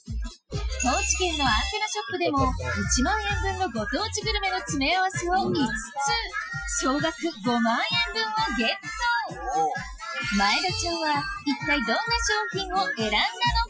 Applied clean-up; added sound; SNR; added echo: classical method Wiener filter.